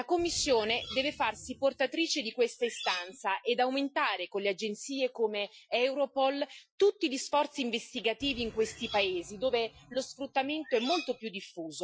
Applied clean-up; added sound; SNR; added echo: classical method Wiener filter.